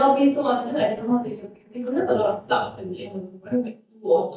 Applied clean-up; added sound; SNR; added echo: neural mask model DeepFilterNet 3.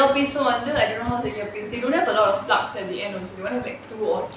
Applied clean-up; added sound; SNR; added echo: none; none; none; none.